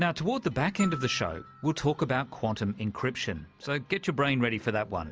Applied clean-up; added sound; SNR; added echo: none; Glockenspiel; 17 dB; none.